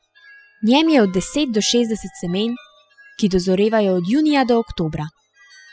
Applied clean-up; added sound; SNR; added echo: classical method spectral subtraction.